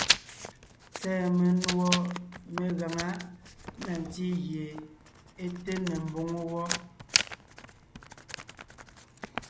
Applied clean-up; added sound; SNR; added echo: none; Writing; 3 dB; none.